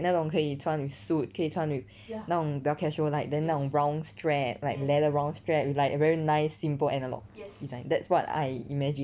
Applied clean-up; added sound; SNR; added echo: none; none; none; none.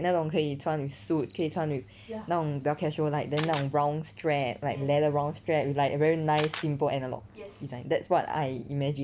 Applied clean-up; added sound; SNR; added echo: none; Camera; 17 dB; none.